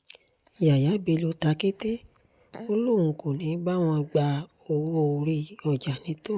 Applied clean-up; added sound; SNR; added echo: none; none; none; none.